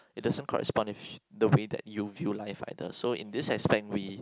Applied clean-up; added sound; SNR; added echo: none; none; none; none.